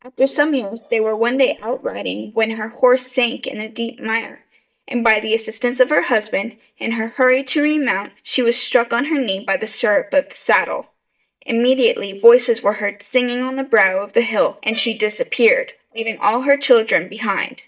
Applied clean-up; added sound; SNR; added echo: neural mask model DeepFilterNet 3.